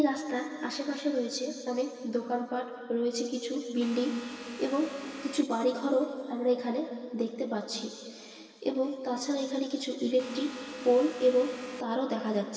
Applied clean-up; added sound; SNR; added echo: none; Vehicle; 14 dB; reverberation time 2.5 s.